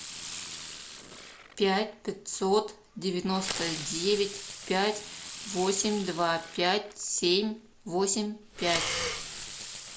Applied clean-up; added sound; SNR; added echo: none; Breathing + Fireworks; 9 dB; none.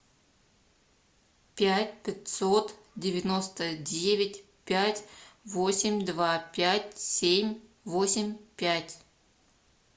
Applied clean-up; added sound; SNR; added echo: none; none; none; none.